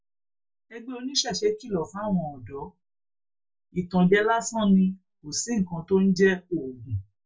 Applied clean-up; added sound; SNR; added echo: none; none; none; reverberation time 0.1 s.